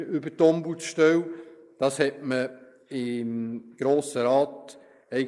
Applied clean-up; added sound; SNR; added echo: neural mask model Resemble Enhance denoiser.